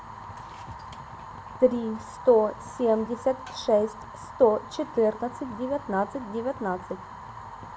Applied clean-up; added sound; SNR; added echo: none; Fire; 14 dB; none.